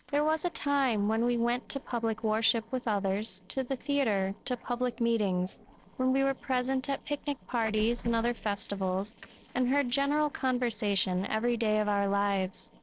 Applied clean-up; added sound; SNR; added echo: neural separator model SepFormer DNS4.